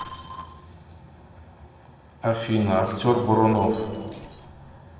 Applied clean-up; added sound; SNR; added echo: neural separator model SepFormer DNS4.